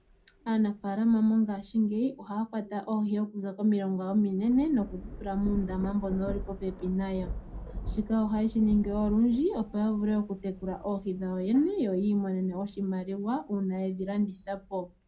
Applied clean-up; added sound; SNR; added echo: none; Thunder / Rain; 14 dB; reverberation time 0.2 s.